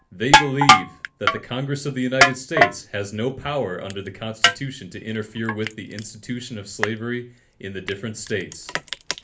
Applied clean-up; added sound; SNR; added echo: none; Crushing; -4 dB; reverberation time 0.3 s.